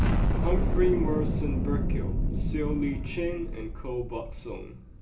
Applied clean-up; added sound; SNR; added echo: none; Explosion; -5 dB; reverberation time 0.4 s.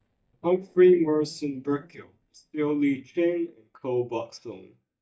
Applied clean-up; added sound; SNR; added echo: neural mask model DeepFilterNet 3.